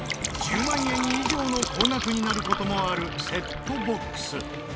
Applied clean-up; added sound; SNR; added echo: none; Fill (with liquid); 4 dB; none.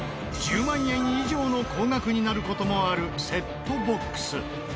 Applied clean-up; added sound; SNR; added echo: none; none; none; none.